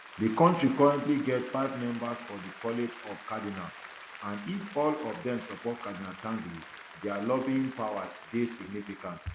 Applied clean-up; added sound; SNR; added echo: none; Applause; 15 dB; none.